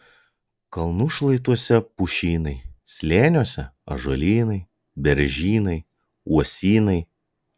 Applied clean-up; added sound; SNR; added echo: none; none; none; none.